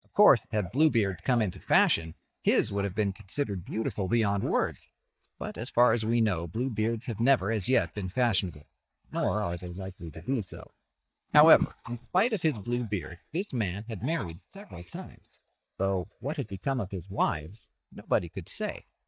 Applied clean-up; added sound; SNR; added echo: neural mask model DeepFilterNet 3.